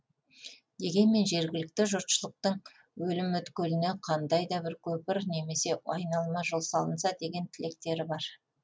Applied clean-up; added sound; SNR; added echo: none; none; none; none.